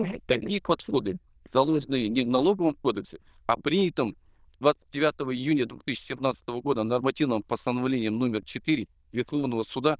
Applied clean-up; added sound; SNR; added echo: neural diffusion model UNIVERSE++.